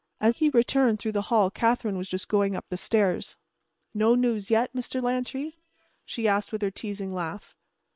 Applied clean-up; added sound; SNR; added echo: neural separator model SepFormer WHAM!.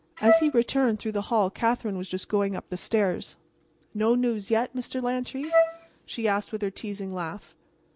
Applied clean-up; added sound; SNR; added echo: none; Wind instrument, woodwind instrument; -2 dB; none.